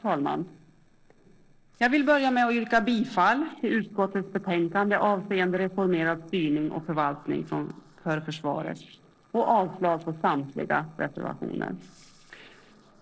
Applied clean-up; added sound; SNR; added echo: neural separator model SepFormer DNS4.